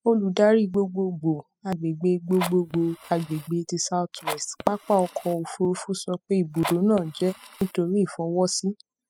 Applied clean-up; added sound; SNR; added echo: classical method spectral subtraction.